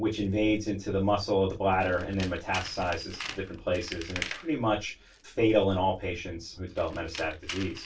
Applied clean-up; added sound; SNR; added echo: none; Tools; 15 dB; reverberation time 0.1 s.